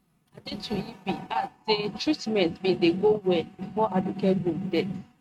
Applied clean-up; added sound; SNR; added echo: neural mask model RNNoise.